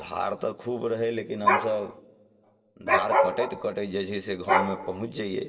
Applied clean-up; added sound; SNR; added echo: none; Dog; -1 dB; reverberation time 1.6 s.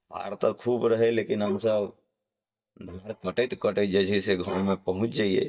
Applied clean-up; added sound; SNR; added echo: neural mask model DeepFilterNet 3.